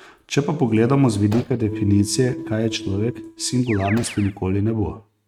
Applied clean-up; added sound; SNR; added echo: neural mask model RNNoise.